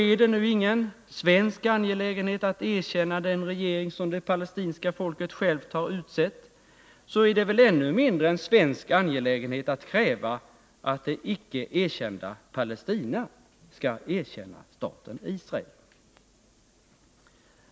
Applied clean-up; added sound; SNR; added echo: none; none; none; none.